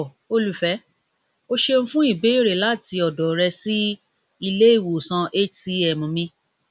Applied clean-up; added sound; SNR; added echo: none; none; none; none.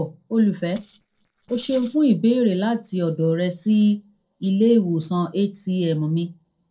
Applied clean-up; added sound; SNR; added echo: neural separator model SepFormer DNS4.